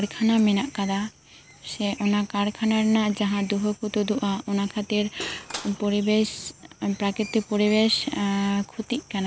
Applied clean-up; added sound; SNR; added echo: none; Cutlery, silverware / Dishes, pots, and pans; 12 dB; none.